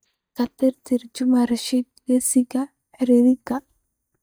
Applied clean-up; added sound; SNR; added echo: neural mask model DeepFilterNet 3.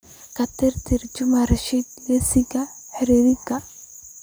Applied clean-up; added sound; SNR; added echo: none; none; none; none.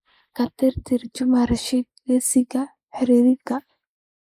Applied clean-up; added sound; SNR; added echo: neural mask model Resemble Enhance denoiser.